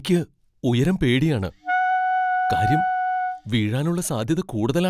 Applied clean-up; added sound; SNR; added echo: none; Wind instrument, woodwind instrument; 0 dB; none.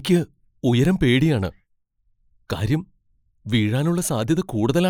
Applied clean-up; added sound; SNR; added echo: neural mask model Resemble Enhance denoiser.